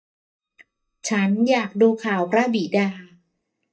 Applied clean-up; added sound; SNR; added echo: neural mask model DeepFilterNet 3.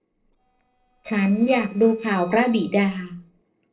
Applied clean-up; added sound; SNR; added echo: neural separator model SepFormer DNS4.